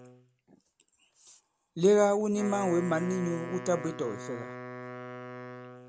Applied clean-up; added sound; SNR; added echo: none; Wind instrument, woodwind instrument; 12 dB; none.